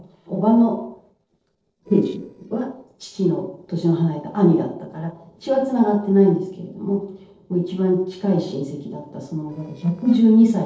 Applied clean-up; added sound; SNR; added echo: neural separator model SepFormer DNS4.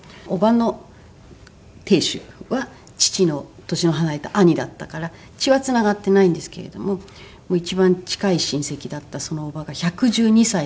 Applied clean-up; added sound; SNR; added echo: none; none; none; none.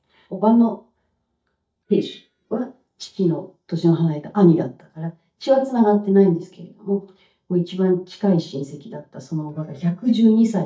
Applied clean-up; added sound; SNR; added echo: neural mask model DeepFilterNet 3.